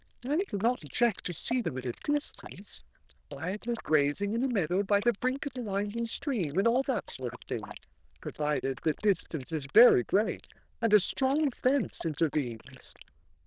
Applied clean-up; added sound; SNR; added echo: neural diffusion model UNIVERSE++.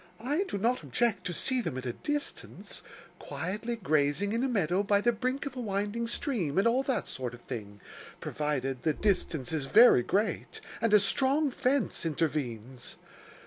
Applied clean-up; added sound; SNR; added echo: none; none; none; none.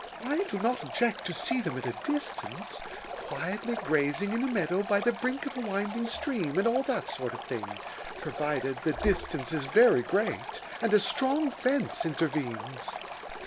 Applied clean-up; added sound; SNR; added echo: none; Stream; 9 dB; none.